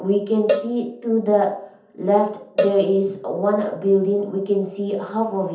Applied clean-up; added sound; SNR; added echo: none; Cowbell; 8 dB; reverberation time 0.6 s.